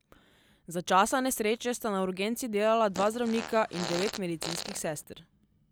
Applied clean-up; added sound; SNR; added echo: none; Fart; 10 dB; none.